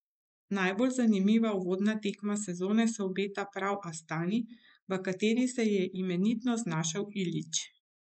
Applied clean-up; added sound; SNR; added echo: neural mask model Resemble Enhance denoiser.